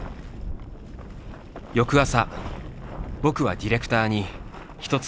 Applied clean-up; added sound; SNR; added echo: none; none; none; none.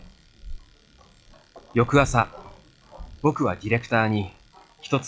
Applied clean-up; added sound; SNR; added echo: classical method log-MMSE.